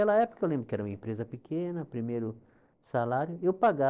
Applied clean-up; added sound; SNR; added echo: neural separator model SepFormer DNS4.